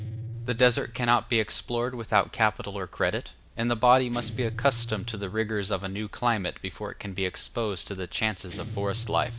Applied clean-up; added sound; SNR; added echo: none; Guitar; 13 dB; none.